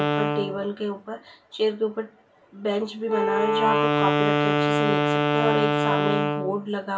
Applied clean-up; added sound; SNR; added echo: none; Wind instrument, woodwind instrument; -4 dB; reverberation time 0.2 s.